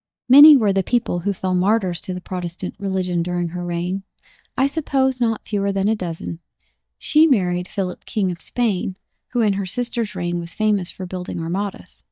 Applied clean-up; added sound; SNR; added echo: neural mask model DeepFilterNet 3.